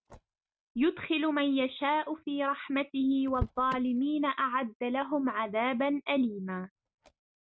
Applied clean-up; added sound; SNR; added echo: neural mask model RNNoise.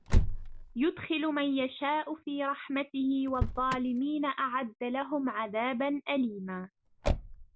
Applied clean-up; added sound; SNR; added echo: none; Motor vehicle (road); 3 dB; none.